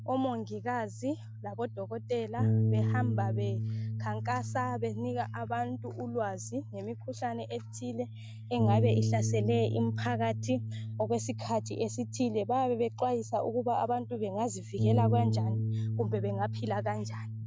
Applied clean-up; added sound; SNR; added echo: none; Bass guitar; 0 dB; none.